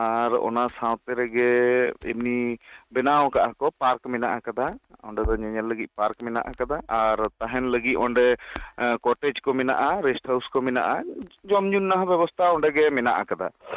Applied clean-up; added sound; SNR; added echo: neural mask model RNNoise.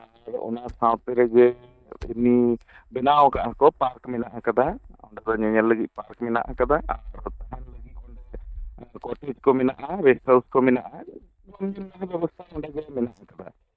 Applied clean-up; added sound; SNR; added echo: neural mask model DeepFilterNet 3.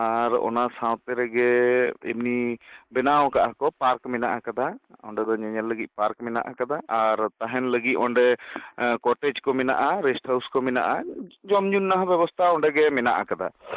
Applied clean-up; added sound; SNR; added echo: neural mask model Resemble Enhance denoiser.